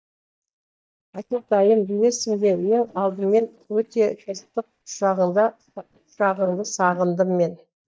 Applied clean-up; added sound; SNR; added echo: neural mask model DeepFilterNet 3.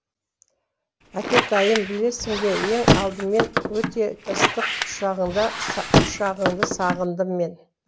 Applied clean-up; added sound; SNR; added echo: none; Squeak; -1 dB; none.